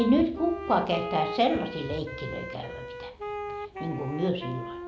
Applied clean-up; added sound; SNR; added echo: none; Wind instrument, woodwind instrument; 9 dB; none.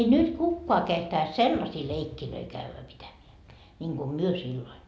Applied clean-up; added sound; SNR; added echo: none; none; none; none.